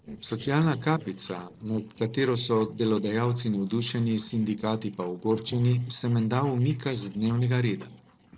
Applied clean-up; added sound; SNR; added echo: neural separator model SepFormer DNS4.